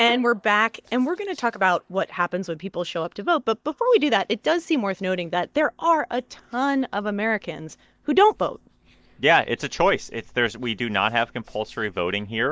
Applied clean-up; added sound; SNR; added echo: neural mask model DeepFilterNet 3.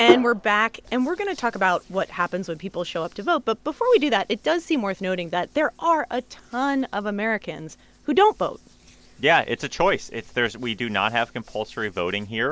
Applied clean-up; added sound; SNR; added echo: none; Hands; 10 dB; none.